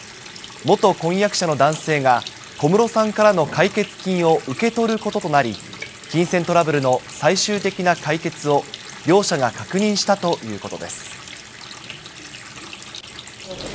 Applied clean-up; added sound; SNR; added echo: none; Water tap, faucet; 16 dB; none.